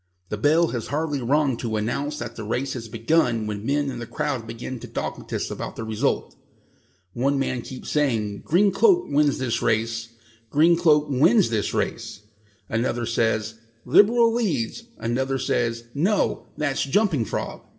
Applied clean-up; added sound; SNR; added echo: none; none; none; reverberation time 0.2 s.